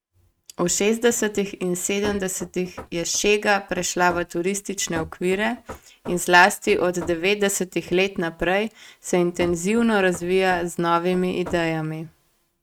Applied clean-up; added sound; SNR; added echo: neural mask model RNNoise.